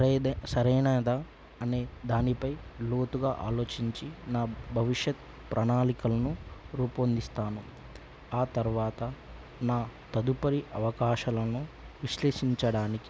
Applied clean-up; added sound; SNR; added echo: none; none; none; none.